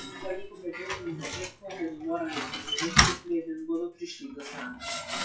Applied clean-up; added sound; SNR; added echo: classical method WPE with log-MMSE.